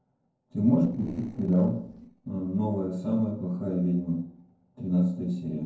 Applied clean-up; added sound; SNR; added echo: neural separator model SepFormer DNS4.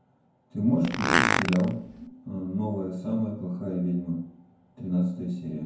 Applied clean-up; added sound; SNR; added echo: none; Fart; -2 dB; reverberation time 0.9 s.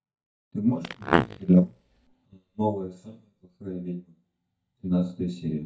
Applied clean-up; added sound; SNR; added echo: neural mask model DeepFilterNet 3.